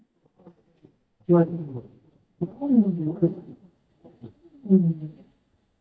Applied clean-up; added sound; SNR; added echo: neural mask model DeepFilterNet 3.